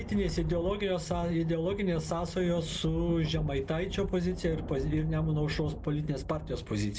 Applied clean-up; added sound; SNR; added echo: none; Thunder; 8 dB; none.